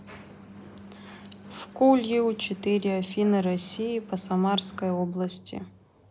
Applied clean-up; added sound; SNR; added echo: none; none; none; none.